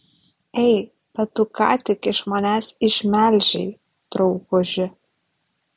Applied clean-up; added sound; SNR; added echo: none; none; none; none.